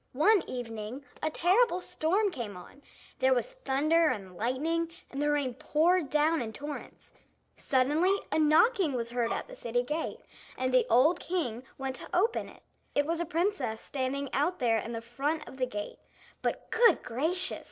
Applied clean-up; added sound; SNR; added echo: neural separator model SepFormer DNS4.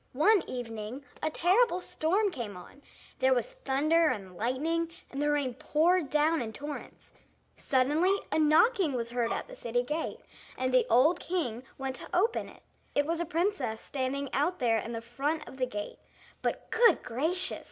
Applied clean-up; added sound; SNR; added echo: none; Bowed string instrument; 14 dB; none.